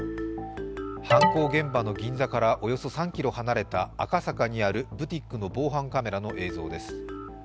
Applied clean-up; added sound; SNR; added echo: none; Alarm; -2 dB; none.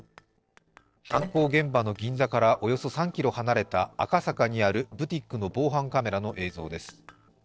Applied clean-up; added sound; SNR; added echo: neural separator model SepFormer DNS4.